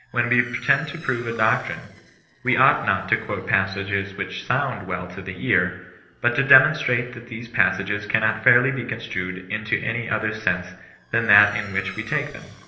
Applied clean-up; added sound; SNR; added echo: neural separator model SepFormer DNS4.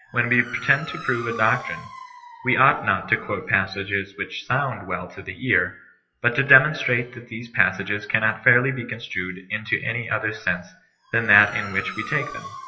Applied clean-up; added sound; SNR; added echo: classical method WPE with log-MMSE.